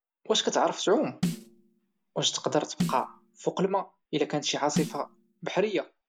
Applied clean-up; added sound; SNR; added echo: none; Snare drum; 7 dB; none.